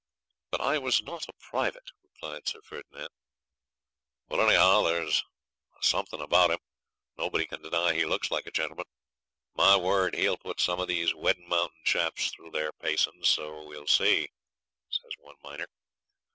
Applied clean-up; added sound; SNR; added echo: none; none; none; none.